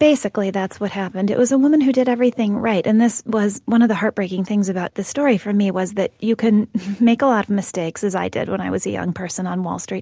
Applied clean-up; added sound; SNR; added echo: none; none; none; none.